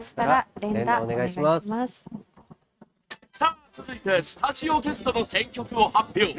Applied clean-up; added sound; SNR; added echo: neural mask model RNNoise.